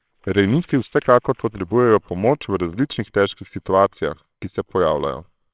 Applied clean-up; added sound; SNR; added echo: neural separator model SepFormer WHAMR!.